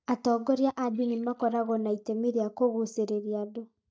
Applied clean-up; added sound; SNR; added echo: neural mask model DeepFilterNet 3.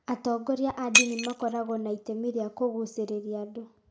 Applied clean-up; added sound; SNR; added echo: none; Shatter; 0 dB; reverberation time 0.5 s.